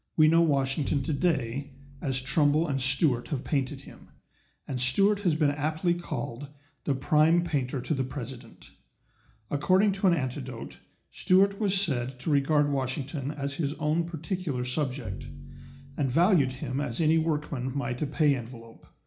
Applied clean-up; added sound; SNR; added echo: none; Bowed string instrument; 14 dB; reverberation time 0.4 s.